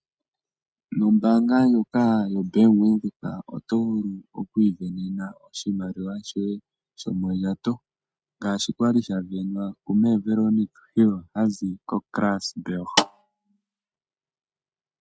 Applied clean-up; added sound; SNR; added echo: neural mask model RNNoise.